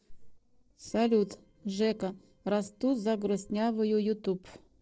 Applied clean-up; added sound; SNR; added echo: neural separator model SepFormer DNS4.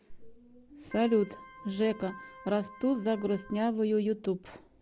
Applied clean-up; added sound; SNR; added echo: none; Organ; 18 dB; none.